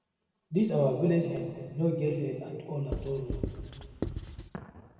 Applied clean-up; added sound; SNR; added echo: none; Writing; 6 dB; reverberation time 2.2 s.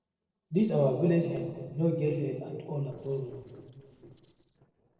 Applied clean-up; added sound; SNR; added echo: neural separator model SepFormer DNS4.